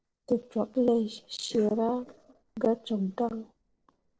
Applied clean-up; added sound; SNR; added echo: neural separator model SepFormer DNS4.